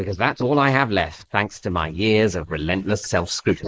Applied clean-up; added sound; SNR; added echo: neural mask model Resemble Enhance denoiser.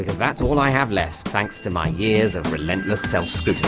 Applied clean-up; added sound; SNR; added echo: none; Knock; 14 dB; none.